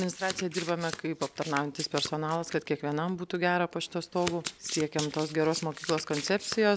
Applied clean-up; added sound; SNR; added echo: none; Domestic sounds, home sounds; 11 dB; none.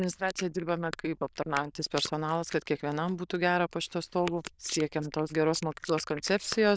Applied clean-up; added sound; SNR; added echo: neural diffusion model UNIVERSE++.